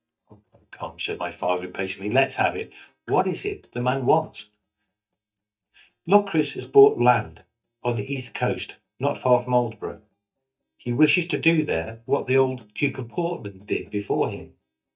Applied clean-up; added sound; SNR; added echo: neural mask model DeepFilterNet 3.